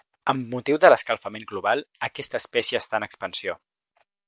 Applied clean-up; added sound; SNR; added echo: none; none; none; none.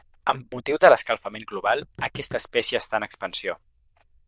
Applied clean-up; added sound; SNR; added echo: neural diffusion model UNIVERSE++.